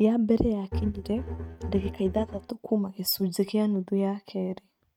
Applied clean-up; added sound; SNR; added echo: neural mask model RNNoise.